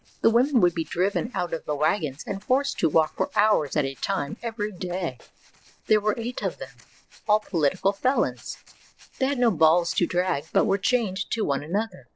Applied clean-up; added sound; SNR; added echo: neural separator model SepFormer DNS4.